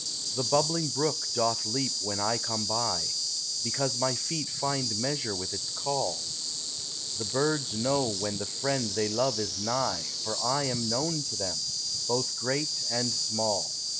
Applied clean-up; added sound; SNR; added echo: none; Insect; -1 dB; none.